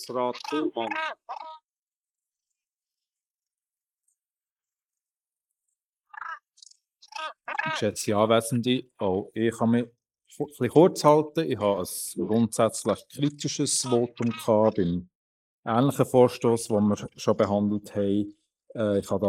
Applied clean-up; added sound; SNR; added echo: neural mask model Resemble Enhance denoiser.